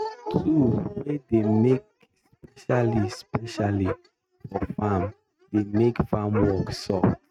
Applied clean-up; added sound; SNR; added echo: neural mask model RNNoise.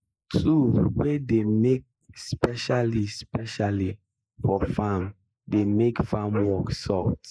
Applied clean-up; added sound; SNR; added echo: neural mask model Resemble Enhance denoiser.